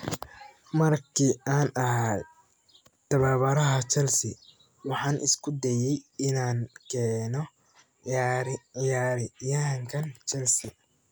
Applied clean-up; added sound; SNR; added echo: none; none; none; none.